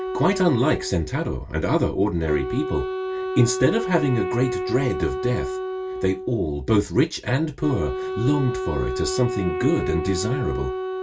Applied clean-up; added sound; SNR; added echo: none; Wind instrument, woodwind instrument; 5 dB; reverberation time 0.2 s.